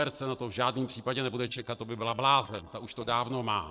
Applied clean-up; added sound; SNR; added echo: neural separator model SepFormer DNS4.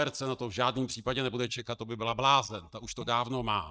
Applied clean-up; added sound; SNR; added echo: neural mask model DeepFilterNet 3.